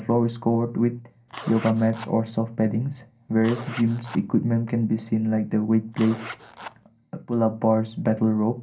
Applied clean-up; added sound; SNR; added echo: none; Zipper (clothing); 16 dB; reverberation time 0.3 s.